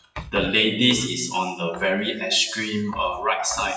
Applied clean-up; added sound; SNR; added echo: classical method WPE with log-MMSE.